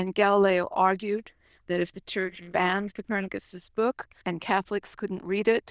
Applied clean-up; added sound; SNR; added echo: neural diffusion model UNIVERSE++.